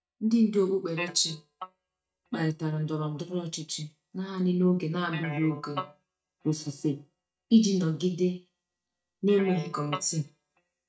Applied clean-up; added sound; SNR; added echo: neural mask model DeepFilterNet 3.